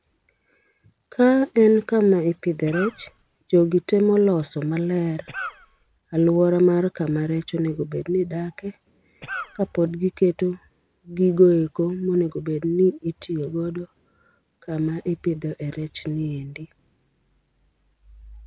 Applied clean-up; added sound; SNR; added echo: none; Cough; 12 dB; none.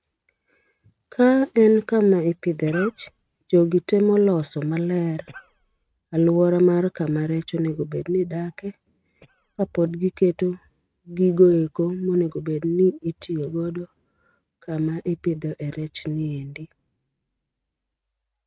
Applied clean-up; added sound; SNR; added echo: neural mask model RNNoise.